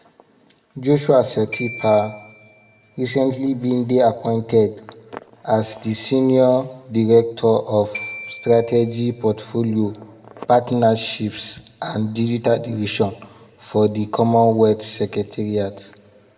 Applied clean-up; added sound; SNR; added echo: none; Glockenspiel; 19 dB; reverberation time 0.8 s.